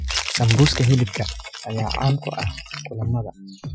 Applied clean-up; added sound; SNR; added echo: classical method Wiener filter.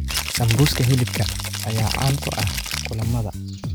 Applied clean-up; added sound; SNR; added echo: none; Rattle (instrument) + Bass guitar; 3 dB; none.